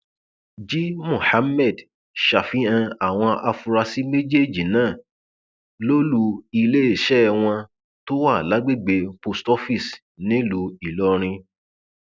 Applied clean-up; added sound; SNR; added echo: none; none; none; none.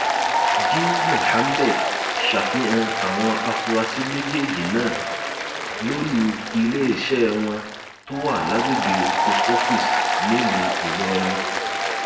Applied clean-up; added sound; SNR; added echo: none; Applause; -1 dB; reverberation time 0.7 s.